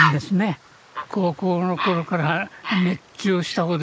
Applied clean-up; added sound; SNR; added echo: neural mask model Resemble Enhance denoiser.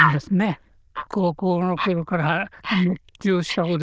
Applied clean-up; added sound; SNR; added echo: neural diffusion model UNIVERSE++.